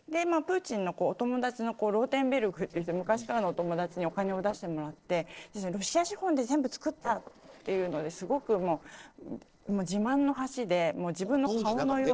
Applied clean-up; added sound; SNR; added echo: neural separator model SepFormer DNS4.